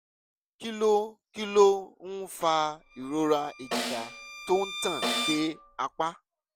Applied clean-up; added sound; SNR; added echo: none; Bowed string instrument + Snare drum; 7 dB; none.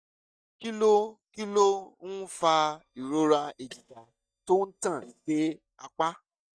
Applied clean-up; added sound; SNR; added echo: neural mask model DeepFilterNet 3.